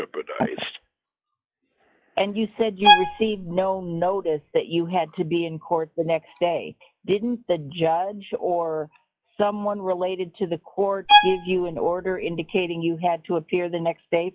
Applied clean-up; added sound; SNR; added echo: classical method log-MMSE.